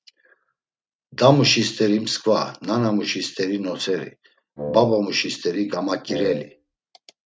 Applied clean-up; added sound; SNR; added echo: neural mask model RNNoise.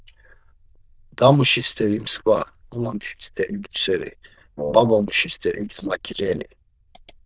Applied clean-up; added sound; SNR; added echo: neural diffusion model UNIVERSE++.